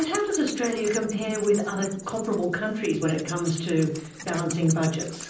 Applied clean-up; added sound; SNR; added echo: none; Wild animals; 13 dB; reverberation time 0.6 s.